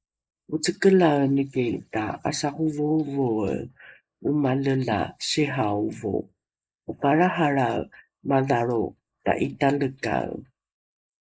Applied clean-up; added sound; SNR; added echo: neural mask model Resemble Enhance denoiser.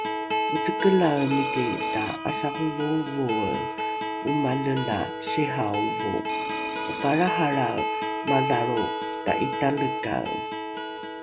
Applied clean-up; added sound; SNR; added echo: none; Telephone + Acoustic guitar; 0 dB; none.